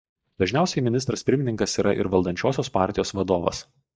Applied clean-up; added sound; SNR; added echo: neural mask model DeepFilterNet 3.